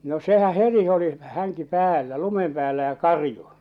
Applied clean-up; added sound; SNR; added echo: none; none; none; none.